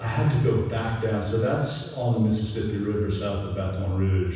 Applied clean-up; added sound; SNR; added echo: none; none; none; reverberation time 1.1 s.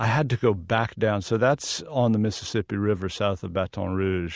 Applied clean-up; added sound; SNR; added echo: none; none; none; none.